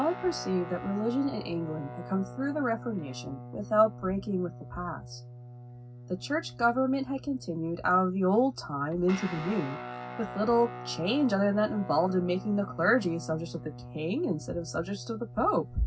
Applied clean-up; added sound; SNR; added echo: none; Guitar; 13 dB; reverberation time 0.4 s.